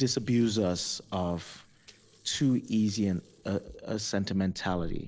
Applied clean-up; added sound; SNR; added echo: neural separator model SepFormer DNS4.